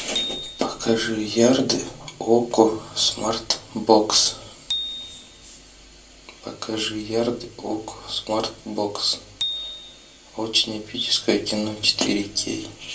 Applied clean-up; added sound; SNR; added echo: none; Bicycle bell; 11 dB; reverberation time 0.2 s.